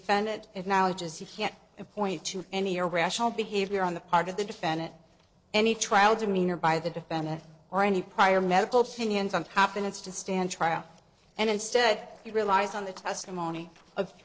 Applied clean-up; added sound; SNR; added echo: neural separator model SepFormer DNS4.